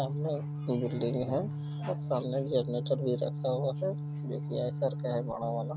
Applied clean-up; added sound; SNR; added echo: none; Organ; 3 dB; none.